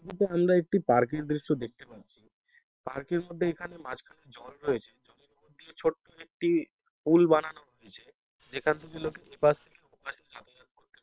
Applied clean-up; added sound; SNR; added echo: neural separator model SepFormer WHAM!.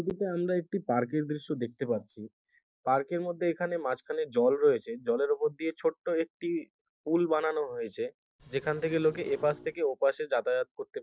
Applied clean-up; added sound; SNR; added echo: neural separator model SepFormer DNS4.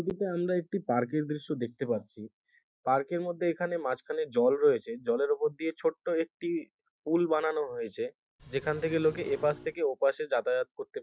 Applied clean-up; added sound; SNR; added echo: none; Engine; 17 dB; none.